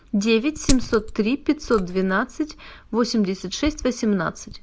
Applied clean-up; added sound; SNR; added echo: none; Glass; 9 dB; none.